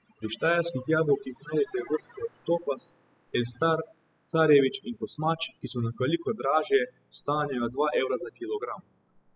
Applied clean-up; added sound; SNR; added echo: classical method spectral subtraction.